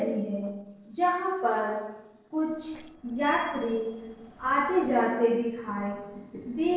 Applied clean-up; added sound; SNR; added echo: neural separator model SepFormer DNS4.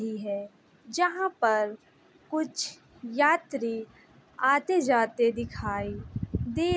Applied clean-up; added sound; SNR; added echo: none; none; none; none.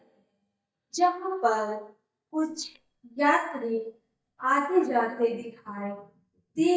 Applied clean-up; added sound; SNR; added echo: neural mask model DeepFilterNet 3.